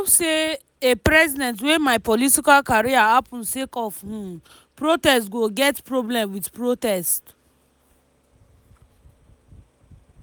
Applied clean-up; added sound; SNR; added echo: none; none; none; none.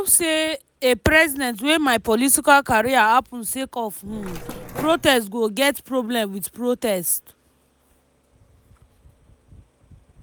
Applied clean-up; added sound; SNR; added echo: none; Mechanisms; 13 dB; none.